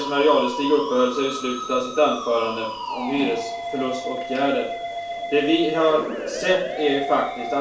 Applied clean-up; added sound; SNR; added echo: none; Musical instrument; 8 dB; reverberation time 0.4 s.